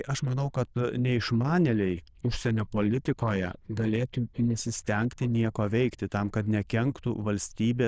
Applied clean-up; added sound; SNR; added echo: neural diffusion model UNIVERSE++.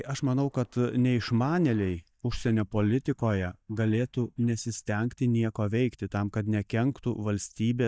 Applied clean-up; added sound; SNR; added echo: neural mask model DeepFilterNet 3.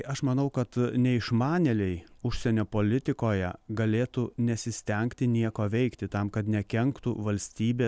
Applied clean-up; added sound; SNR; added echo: none; none; none; none.